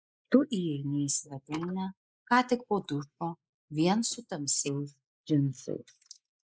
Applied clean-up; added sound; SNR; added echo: neural mask model Resemble Enhance denoiser.